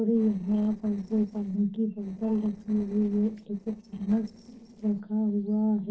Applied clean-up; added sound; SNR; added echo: neural separator model SepFormer DNS4.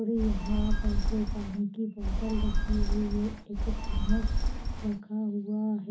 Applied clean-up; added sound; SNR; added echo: none; Telephone; -4 dB; reverberation time 0.4 s.